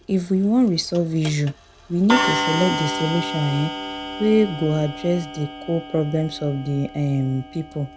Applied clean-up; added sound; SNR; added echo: none; Clock; 7 dB; none.